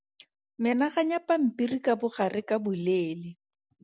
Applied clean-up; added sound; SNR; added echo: none; none; none; none.